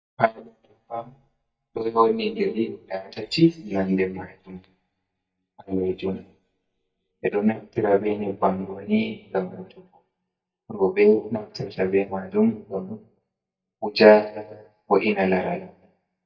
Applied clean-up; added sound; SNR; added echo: neural mask model DeepFilterNet 3.